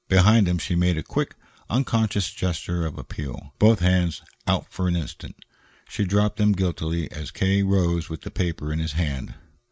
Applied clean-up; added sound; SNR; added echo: none; none; none; none.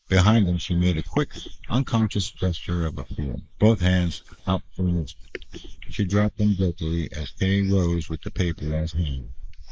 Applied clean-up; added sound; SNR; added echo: neural mask model Resemble Enhance denoiser.